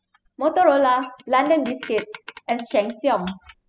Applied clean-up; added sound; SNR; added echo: classical method spectral subtraction.